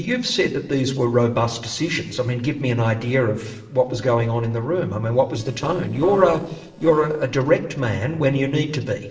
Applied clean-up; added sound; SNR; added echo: neural separator model SepFormer DNS4.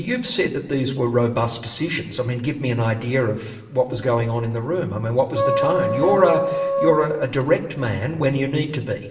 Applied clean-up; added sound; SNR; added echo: none; Wind instrument, woodwind instrument; 1 dB; reverberation time 1.1 s.